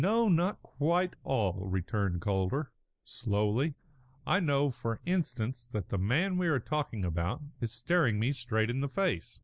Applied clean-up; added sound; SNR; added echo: neural mask model Resemble Enhance denoiser.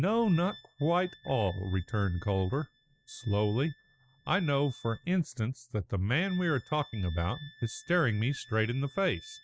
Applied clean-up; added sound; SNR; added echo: neural mask model RNNoise.